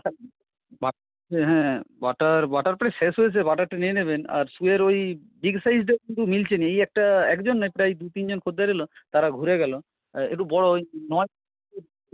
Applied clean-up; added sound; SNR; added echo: none; none; none; none.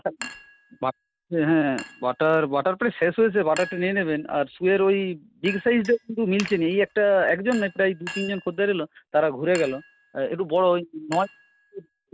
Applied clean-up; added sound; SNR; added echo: none; Chink, clink; 19 dB; none.